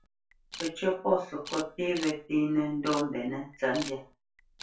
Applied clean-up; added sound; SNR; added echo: none; Camera; 15 dB; reverberation time 0.3 s.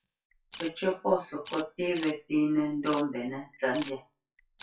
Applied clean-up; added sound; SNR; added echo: classical method WPE with log-MMSE.